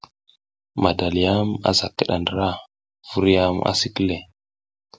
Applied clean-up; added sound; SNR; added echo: none; none; none; none.